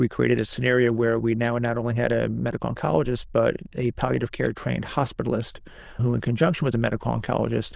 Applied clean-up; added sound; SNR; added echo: neural diffusion model UNIVERSE++.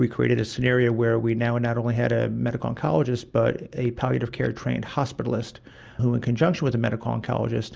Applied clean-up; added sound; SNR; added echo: none; none; none; none.